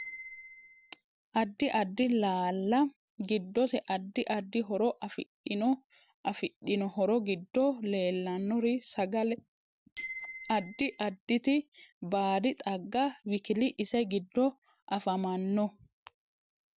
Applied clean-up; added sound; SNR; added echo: none; Bicycle bell; 8 dB; none.